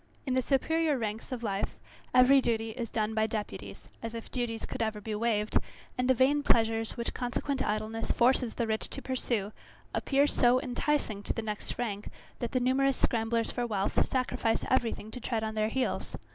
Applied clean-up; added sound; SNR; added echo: none; none; none; none.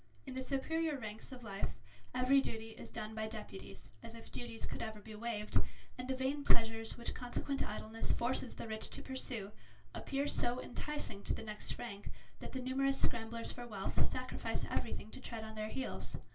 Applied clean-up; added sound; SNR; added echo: none; none; none; reverberation time 0.2 s.